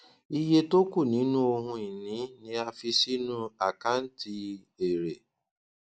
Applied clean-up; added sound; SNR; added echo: none; none; none; none.